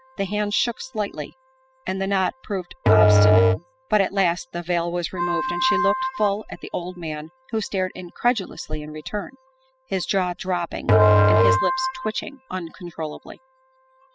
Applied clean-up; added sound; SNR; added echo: classical method spectral subtraction.